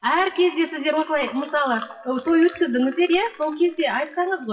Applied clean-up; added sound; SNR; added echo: classical method WPE with log-MMSE.